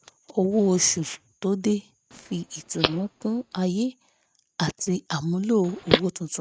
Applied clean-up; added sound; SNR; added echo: neural mask model RNNoise.